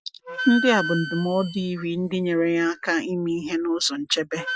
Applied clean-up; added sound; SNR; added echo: classical method Wiener filter.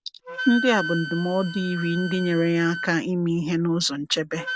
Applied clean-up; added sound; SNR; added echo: none; Wind instrument, woodwind instrument; 10 dB; none.